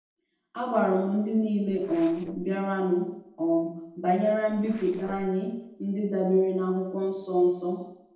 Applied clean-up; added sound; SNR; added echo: neural separator model SepFormer DNS4.